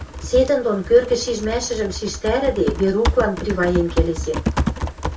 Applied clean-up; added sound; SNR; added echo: none; Typing; 5 dB; reverberation time 0.2 s.